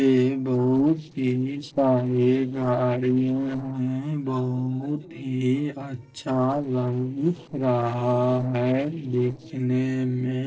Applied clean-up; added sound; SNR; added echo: neural separator model SepFormer DNS4.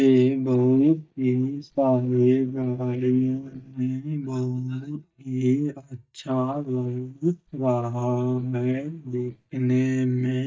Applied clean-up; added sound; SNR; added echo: neural mask model DeepFilterNet 3.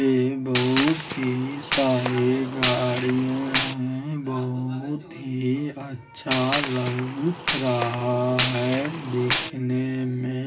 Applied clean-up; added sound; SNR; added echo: none; Gunshot, gunfire; 2 dB; reverberation time 0.2 s.